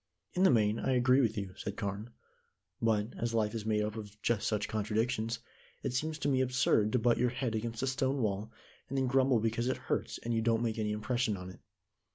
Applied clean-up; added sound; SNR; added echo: none; none; none; none.